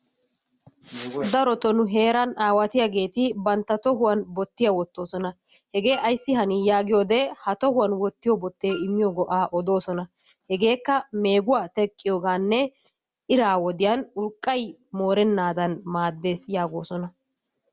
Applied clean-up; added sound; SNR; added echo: none; Wind instrument, woodwind instrument; 19 dB; none.